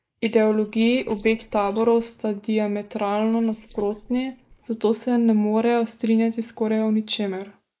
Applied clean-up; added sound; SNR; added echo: neural mask model Resemble Enhance denoiser.